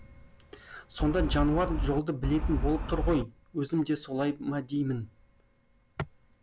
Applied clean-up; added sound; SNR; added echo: none; Wind; -1 dB; none.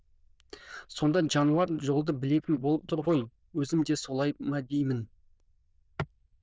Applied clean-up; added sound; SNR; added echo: neural diffusion model UNIVERSE++.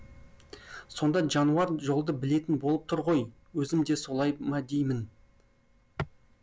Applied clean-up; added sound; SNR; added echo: none; none; none; none.